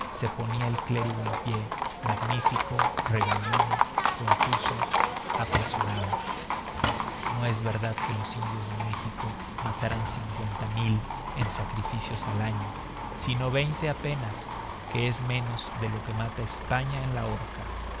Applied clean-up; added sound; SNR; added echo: none; Livestock, farm animals, working animals; 0 dB; none.